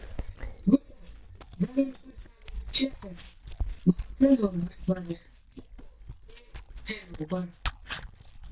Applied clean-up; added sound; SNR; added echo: neural mask model DeepFilterNet 3.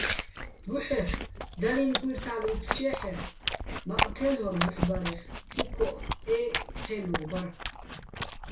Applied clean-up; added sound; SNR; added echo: none; Chewing, mastication; 1 dB; reverberation time 0.3 s.